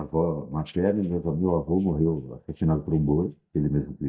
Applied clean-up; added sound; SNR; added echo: neural mask model DeepFilterNet 3.